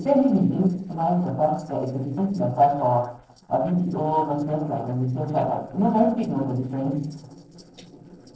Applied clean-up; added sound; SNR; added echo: neural separator model SepFormer DNS4.